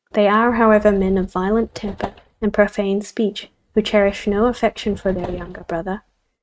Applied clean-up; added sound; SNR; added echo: neural mask model RNNoise.